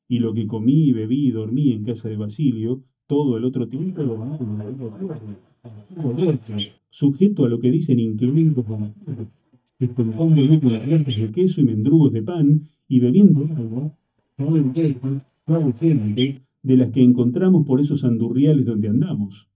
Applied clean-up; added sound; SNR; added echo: neural mask model DeepFilterNet 3.